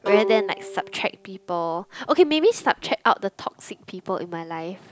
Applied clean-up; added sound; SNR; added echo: none; Bowed string instrument; 6 dB; none.